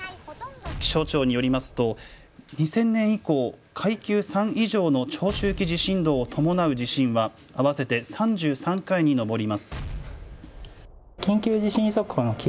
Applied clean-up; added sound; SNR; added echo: none; Explosion; 14 dB; none.